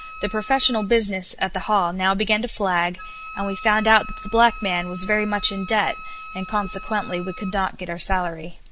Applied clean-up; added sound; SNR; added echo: none; Wind instrument, woodwind instrument; 17 dB; none.